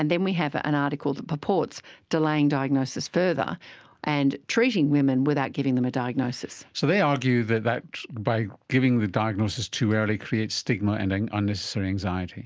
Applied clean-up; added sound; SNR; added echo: none; none; none; none.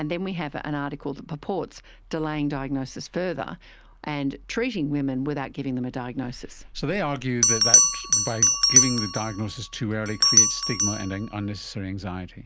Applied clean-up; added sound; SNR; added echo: none; Bell; -2 dB; none.